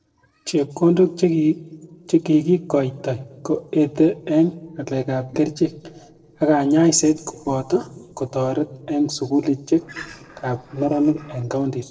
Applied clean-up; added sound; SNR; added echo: neural separator model SepFormer DNS4.